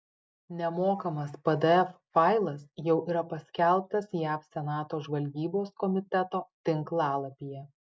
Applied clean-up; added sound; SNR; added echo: none; none; none; none.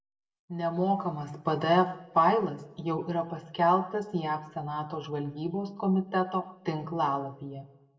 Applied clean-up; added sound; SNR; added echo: none; none; none; reverberation time 0.7 s.